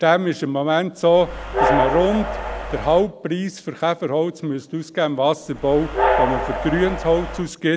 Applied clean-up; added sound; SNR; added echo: none; Train; 3 dB; none.